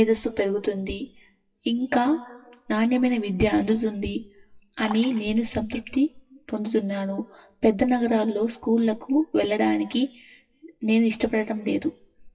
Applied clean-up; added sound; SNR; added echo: classical method WPE with log-MMSE.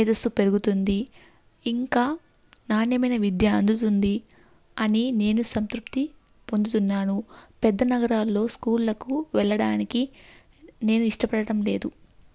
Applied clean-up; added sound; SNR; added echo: none; none; none; none.